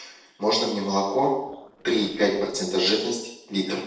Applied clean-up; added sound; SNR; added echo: neural separator model SepFormer DNS4.